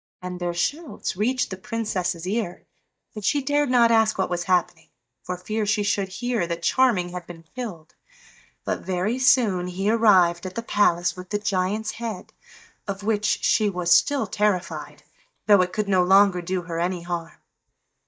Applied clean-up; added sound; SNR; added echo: neural mask model DeepFilterNet 3.